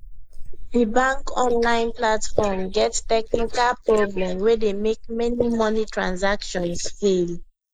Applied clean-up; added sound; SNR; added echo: neural mask model Resemble Enhance denoiser.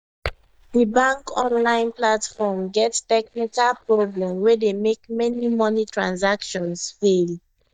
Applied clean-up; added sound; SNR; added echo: neural mask model DeepFilterNet 3.